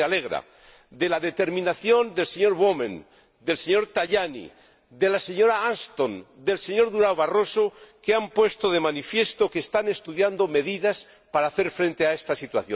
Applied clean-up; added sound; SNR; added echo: none; none; none; none.